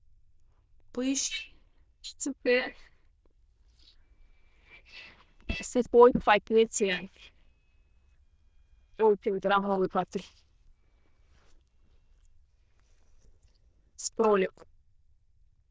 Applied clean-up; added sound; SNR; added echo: neural diffusion model UNIVERSE++.